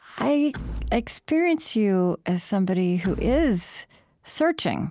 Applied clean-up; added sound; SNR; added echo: none; Door / Wood; 12 dB; none.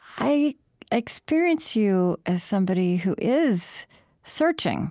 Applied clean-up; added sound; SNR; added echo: none; none; none; none.